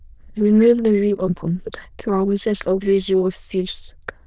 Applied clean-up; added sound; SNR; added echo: neural diffusion model UNIVERSE++.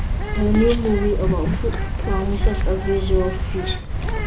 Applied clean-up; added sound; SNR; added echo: none; Bird; -2 dB; none.